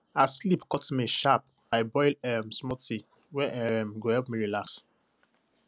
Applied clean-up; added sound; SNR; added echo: none; none; none; none.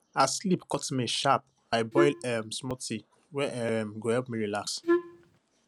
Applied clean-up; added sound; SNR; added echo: none; Wind instrument, woodwind instrument; -1 dB; none.